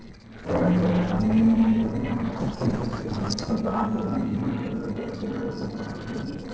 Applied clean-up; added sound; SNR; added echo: neural separator model SepFormer DNS4.